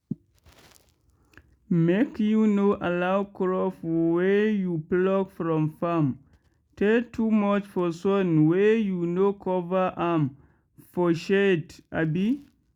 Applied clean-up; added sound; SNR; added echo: none; none; none; none.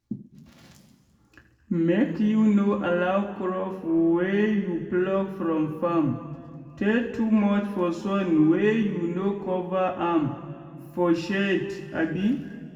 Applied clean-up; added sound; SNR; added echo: none; none; none; reverberation time 1.7 s.